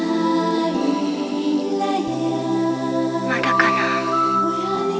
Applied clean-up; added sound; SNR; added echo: none; none; none; none.